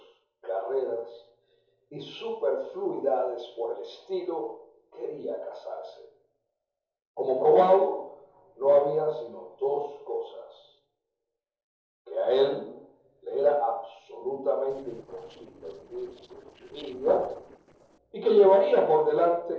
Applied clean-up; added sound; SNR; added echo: neural separator model SepFormer DNS4.